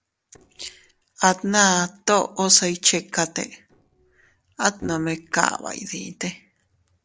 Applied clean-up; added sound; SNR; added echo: neural separator model SepFormer DNS4.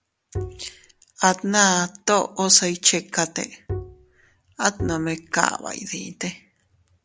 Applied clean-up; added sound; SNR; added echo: none; Bowed string instrument; 9 dB; none.